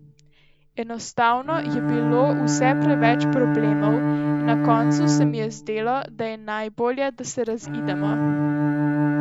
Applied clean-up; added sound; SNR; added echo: none; Bowed string instrument; -3 dB; none.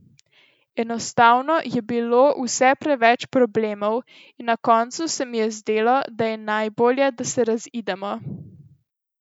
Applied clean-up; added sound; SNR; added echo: none; none; none; none.